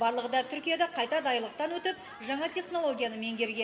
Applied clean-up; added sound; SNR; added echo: none; Human group actions; 19 dB; reverberation time 1.3 s.